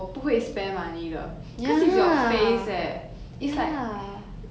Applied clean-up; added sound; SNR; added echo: none; none; none; none.